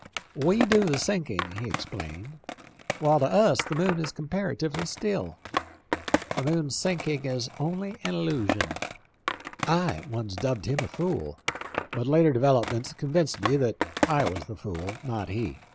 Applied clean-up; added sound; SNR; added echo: none; Skateboard; 7 dB; none.